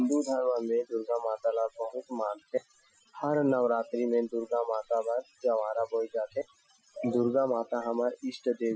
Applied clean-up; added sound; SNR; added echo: classical method Wiener filter.